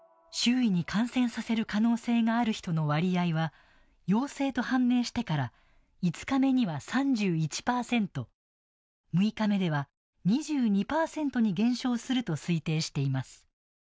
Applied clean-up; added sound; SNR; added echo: none; none; none; none.